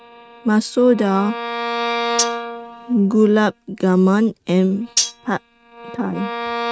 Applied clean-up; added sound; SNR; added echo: neural mask model RNNoise.